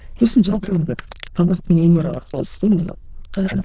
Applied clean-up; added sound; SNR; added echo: neural diffusion model UNIVERSE++.